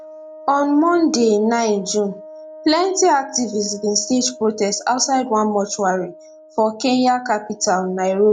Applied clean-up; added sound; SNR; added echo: none; Wind instrument, woodwind instrument; 20 dB; none.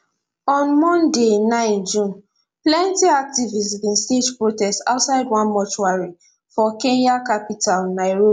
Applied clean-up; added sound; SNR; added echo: none; none; none; none.